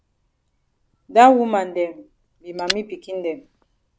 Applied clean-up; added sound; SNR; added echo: none; Fire; 16 dB; none.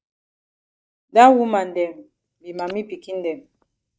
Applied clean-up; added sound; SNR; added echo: neural mask model DeepFilterNet 3.